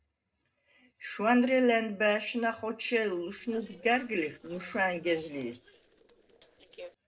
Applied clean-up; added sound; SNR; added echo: neural separator model SepFormer DNS4.